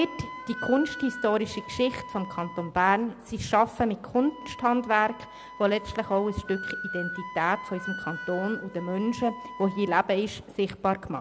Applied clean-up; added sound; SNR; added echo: none; Wind instrument, woodwind instrument; 13 dB; none.